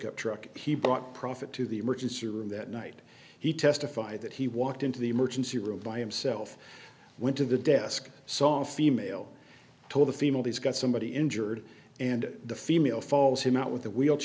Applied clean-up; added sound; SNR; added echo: none; none; none; none.